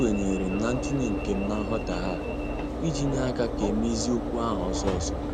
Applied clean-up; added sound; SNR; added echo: none; Alarm / Engine / Train; 1 dB; none.